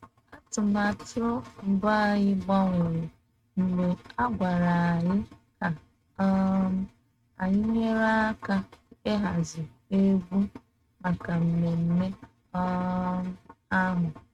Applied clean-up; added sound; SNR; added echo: neural mask model RNNoise.